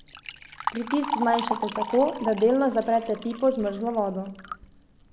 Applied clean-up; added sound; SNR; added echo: none; Liquid; 8 dB; none.